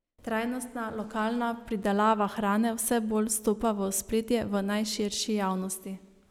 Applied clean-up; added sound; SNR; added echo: none; none; none; none.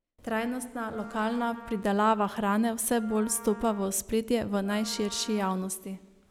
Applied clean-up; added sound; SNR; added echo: none; Wind instrument, woodwind instrument; 19 dB; none.